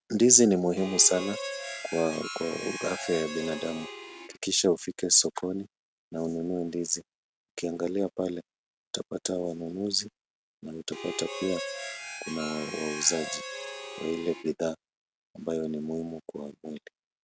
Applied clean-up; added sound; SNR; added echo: none; Harmonica; 9 dB; none.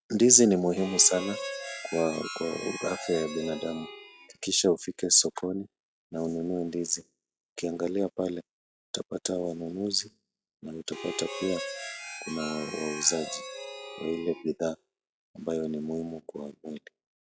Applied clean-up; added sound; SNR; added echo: classical method log-MMSE.